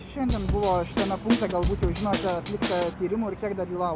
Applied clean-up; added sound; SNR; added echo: none; Drum kit; 2 dB; none.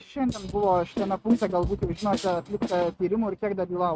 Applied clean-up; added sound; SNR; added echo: neural mask model RNNoise.